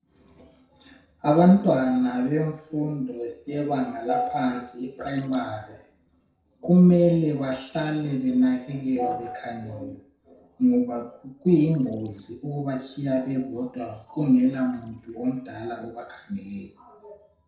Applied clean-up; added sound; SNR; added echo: neural separator model SepFormer DNS4.